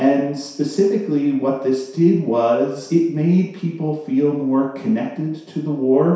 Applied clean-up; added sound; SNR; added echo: none; none; none; reverberation time 0.7 s.